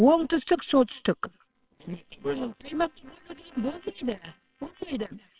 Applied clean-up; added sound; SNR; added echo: neural separator model SepFormer WHAMR!.